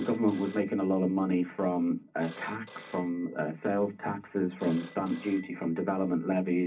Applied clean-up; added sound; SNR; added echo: none; Telephone; 17 dB; reverberation time 0.4 s.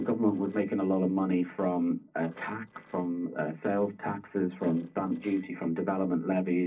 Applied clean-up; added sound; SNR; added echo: neural separator model SepFormer DNS4.